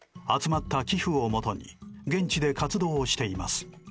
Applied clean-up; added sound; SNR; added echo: none; none; none; none.